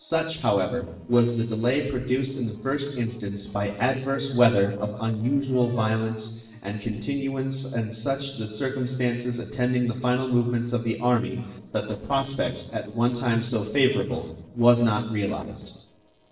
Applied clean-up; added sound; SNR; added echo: neural separator model SepFormer DNS4.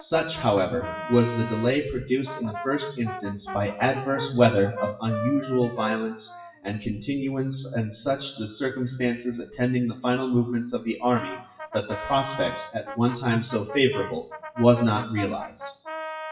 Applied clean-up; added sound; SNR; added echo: classical method WPE with log-MMSE.